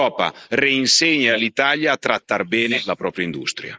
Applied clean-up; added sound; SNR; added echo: neural mask model Resemble Enhance denoiser.